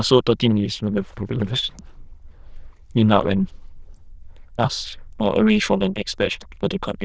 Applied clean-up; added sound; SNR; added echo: neural diffusion model UNIVERSE++.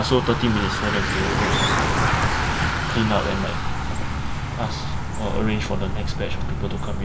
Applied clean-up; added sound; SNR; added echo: none; Bicycle; -3 dB; none.